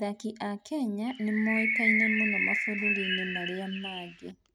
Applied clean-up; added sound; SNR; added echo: none; Bird; -2 dB; none.